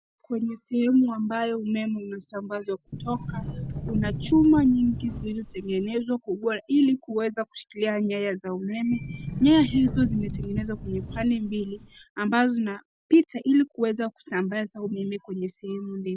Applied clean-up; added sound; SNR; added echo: none; Sliding door; 8 dB; none.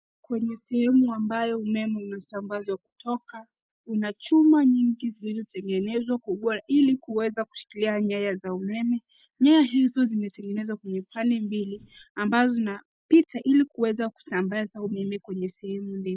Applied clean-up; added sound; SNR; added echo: neural mask model Resemble Enhance denoiser.